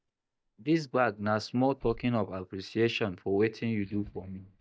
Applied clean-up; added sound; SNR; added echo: neural mask model DeepFilterNet 3.